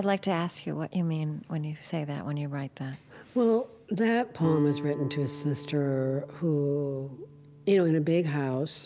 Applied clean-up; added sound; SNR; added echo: none; Guitar; 16 dB; none.